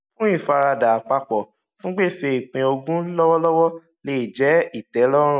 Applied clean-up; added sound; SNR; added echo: none; none; none; none.